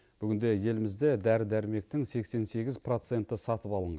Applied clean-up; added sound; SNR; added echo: none; none; none; none.